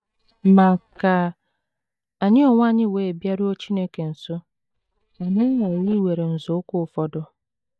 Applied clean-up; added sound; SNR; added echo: neural mask model DeepFilterNet 3.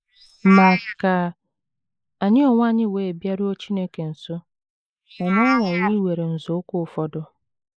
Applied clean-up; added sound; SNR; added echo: neural mask model Resemble Enhance denoiser.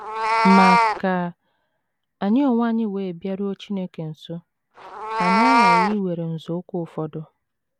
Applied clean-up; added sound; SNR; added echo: none; Meow; 0 dB; none.